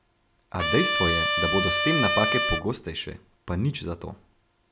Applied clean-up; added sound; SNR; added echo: none; Trumpet; -3 dB; none.